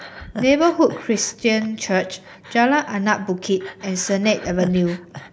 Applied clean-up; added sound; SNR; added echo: none; Breathing; 17 dB; none.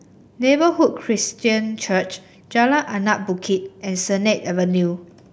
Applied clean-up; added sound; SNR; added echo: none; none; none; none.